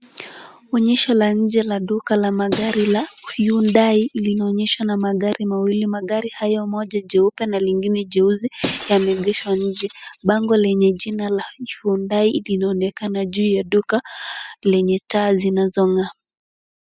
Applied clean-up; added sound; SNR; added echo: classical method spectral subtraction.